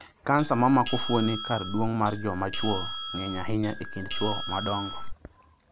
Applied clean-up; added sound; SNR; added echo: none; Doorbell; 4 dB; none.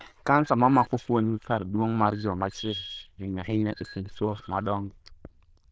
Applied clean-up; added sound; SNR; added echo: neural diffusion model UNIVERSE++.